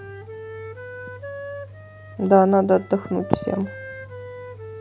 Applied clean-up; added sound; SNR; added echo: none; Wind instrument, woodwind instrument; 14 dB; none.